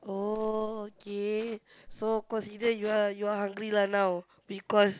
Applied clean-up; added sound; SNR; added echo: none; none; none; none.